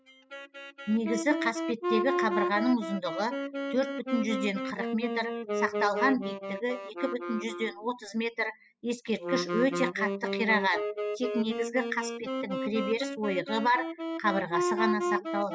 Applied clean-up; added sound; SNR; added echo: classical method spectral subtraction.